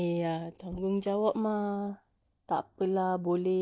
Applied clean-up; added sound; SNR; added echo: neural mask model DeepFilterNet 3.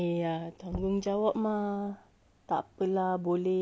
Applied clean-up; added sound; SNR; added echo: none; Knock; 17 dB; none.